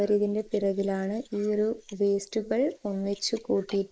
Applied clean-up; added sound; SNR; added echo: neural mask model Resemble Enhance denoiser.